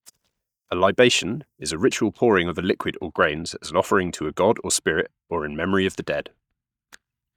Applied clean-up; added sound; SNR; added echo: neural mask model DeepFilterNet 3.